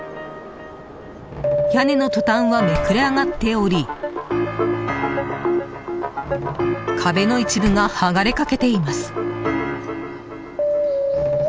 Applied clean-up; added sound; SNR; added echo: none; Slam; 15 dB; none.